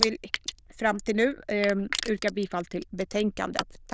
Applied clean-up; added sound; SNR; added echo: neural diffusion model UNIVERSE++.